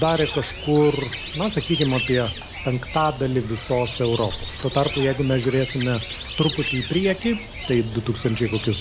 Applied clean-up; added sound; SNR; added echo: none; Bird; 6 dB; none.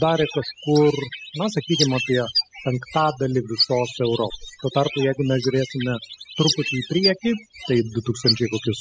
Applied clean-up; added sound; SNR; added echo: classical method spectral subtraction.